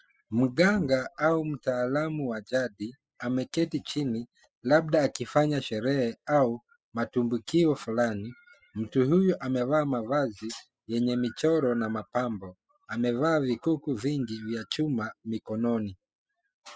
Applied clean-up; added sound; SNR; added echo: classical method spectral subtraction.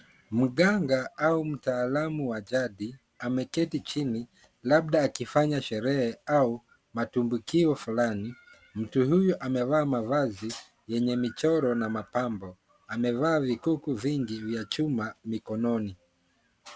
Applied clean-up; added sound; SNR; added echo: none; none; none; none.